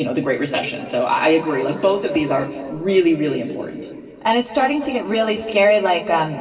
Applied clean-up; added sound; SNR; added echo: none; none; none; reverberation time 3.0 s.